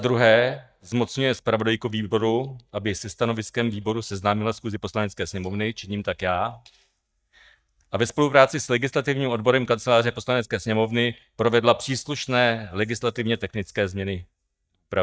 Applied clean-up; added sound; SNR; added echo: neural mask model DeepFilterNet 3.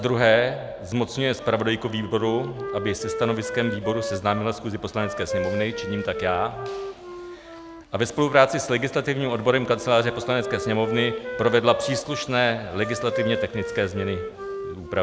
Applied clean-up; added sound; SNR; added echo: none; Wind instrument, woodwind instrument; 8 dB; none.